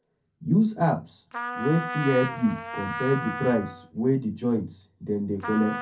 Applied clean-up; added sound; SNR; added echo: none; Trumpet; 9 dB; reverberation time 0.3 s.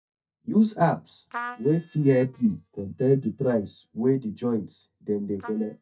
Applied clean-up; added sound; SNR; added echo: neural mask model DeepFilterNet 3.